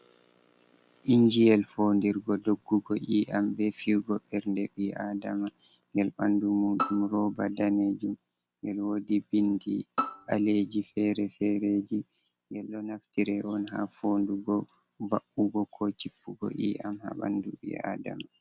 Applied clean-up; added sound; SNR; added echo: none; Bowed string instrument; 8 dB; none.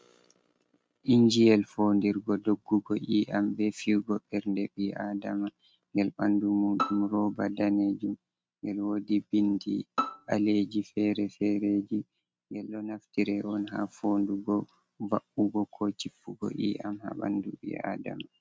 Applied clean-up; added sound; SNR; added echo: neural mask model RNNoise.